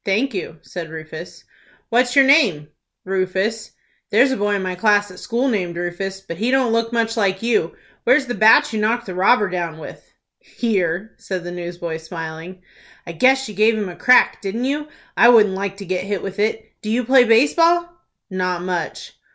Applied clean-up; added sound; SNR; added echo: none; none; none; none.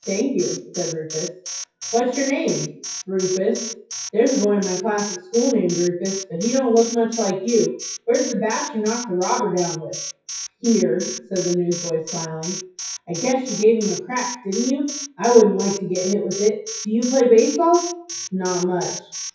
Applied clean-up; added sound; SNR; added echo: classical method WPE with log-MMSE.